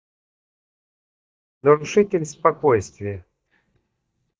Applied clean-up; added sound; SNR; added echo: neural mask model DeepFilterNet 3.